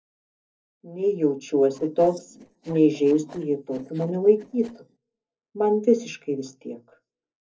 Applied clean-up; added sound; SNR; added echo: neural separator model SepFormer DNS4.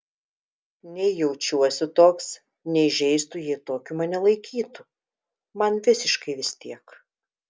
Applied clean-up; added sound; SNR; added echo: none; none; none; none.